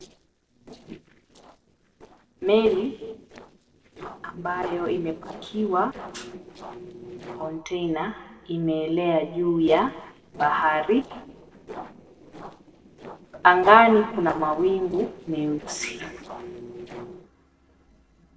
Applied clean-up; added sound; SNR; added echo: neural separator model SepFormer DNS4.